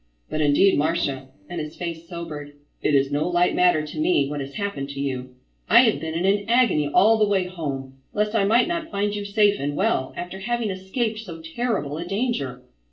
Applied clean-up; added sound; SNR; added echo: neural separator model SepFormer DNS4.